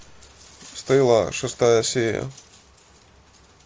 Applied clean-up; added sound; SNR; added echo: none; none; none; none.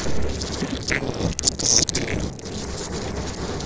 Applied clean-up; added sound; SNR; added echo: neural separator model SepFormer DNS4.